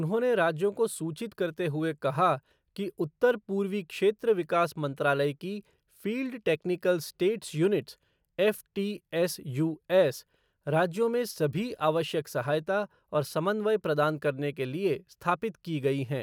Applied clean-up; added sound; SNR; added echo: none; none; none; none.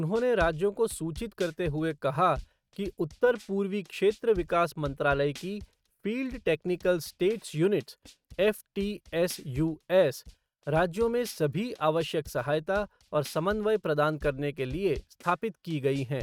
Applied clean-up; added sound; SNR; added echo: neural mask model RNNoise.